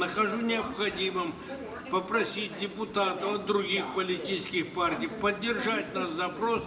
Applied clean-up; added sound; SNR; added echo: none; Subway, metro, underground; 10 dB; reverberation time 1.9 s.